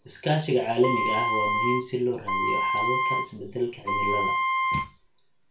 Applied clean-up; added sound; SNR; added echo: none; Wind instrument, woodwind instrument; -2 dB; reverberation time 0.3 s.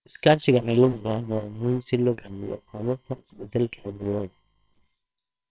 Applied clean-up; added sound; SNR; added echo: neural separator model SepFormer WHAMR!.